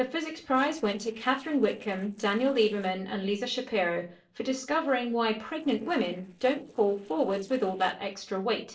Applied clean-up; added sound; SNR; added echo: neural separator model SepFormer DNS4.